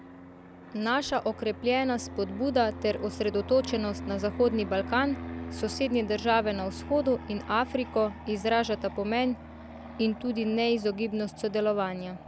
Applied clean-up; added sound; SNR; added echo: none; Fixed-wing aircraft, airplane; 12 dB; none.